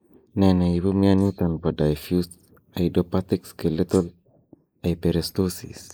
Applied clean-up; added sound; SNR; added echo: neural mask model Resemble Enhance denoiser.